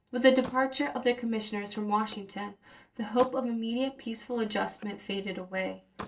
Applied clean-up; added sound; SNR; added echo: neural separator model SepFormer DNS4.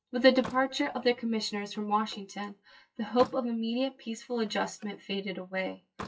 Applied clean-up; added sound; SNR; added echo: classical method WPE with log-MMSE.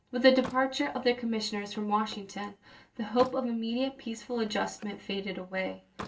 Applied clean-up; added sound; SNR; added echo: none; Slam; 19 dB; reverberation time 0.2 s.